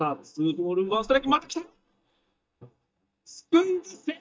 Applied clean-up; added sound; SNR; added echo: neural mask model DeepFilterNet 3.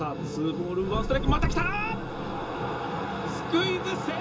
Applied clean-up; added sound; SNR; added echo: none; Knock / Wood; 3 dB; reverberation time 0.2 s.